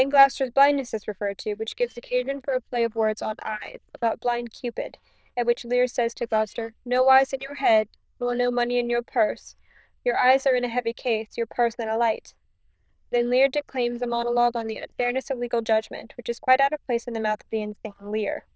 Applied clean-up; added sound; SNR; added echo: neural diffusion model UNIVERSE++.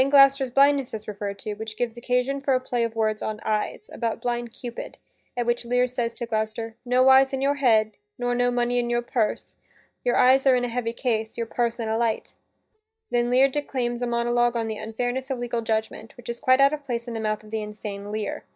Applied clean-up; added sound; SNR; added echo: neural mask model DeepFilterNet 3.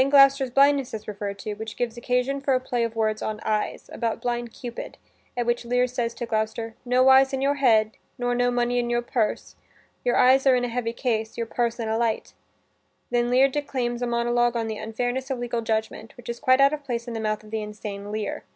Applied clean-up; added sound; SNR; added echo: none; none; none; none.